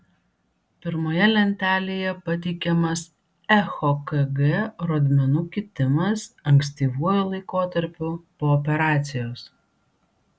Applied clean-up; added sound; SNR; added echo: none; none; none; none.